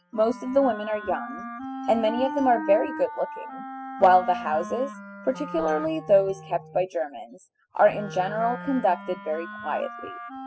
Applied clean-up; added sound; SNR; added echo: classical method spectral subtraction.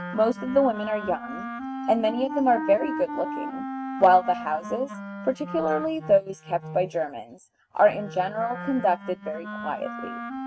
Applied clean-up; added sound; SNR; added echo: neural mask model RNNoise.